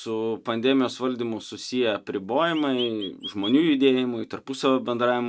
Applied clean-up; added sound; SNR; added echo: neural mask model RNNoise.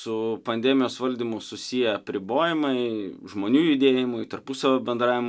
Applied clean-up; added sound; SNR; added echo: none; none; none; none.